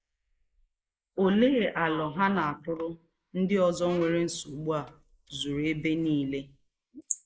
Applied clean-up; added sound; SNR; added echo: neural mask model Resemble Enhance denoiser.